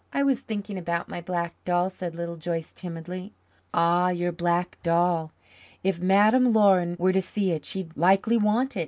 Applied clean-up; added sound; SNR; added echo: none; none; none; none.